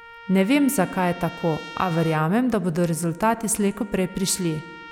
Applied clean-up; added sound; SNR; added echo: none; Trumpet; 19 dB; none.